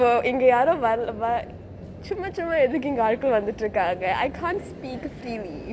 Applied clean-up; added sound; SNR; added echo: none; none; none; none.